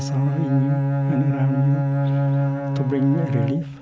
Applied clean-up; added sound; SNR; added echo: none; Bowed string instrument; -3 dB; none.